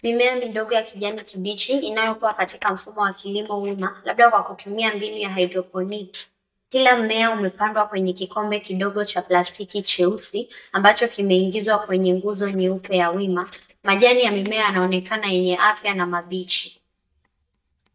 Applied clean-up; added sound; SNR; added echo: neural mask model DeepFilterNet 3.